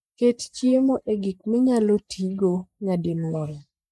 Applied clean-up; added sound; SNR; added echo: neural mask model Resemble Enhance denoiser.